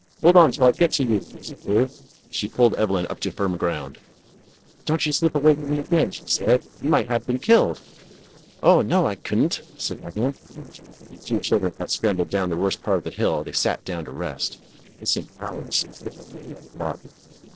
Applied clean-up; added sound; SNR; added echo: neural separator model SepFormer DNS4.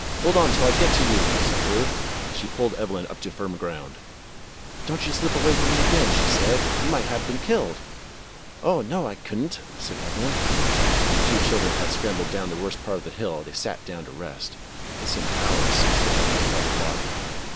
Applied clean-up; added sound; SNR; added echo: none; Waves, surf; -4 dB; none.